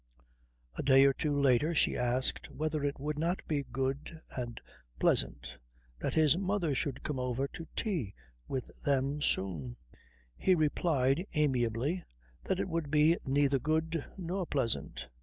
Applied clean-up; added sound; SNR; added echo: none; none; none; none.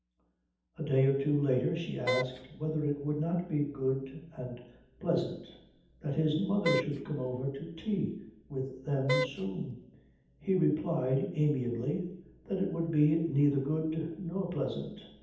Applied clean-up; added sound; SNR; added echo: none; Wind instrument, woodwind instrument; 3 dB; reverberation time 0.8 s.